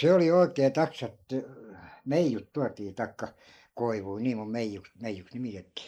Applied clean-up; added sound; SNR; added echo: neural mask model Resemble Enhance denoiser.